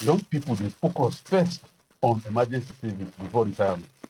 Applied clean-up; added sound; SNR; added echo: neural mask model RNNoise.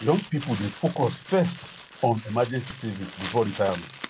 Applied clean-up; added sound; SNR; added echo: none; Crumpling, crinkling; 10 dB; none.